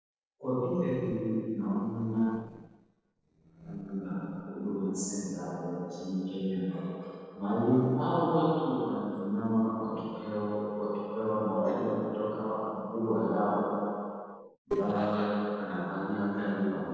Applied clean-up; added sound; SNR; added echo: neural separator model SepFormer DNS4.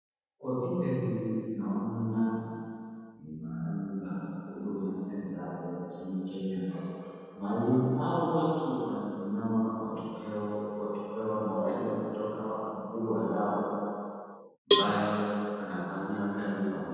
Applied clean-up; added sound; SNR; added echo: none; Cowbell; -3 dB; reverberation time 2.1 s.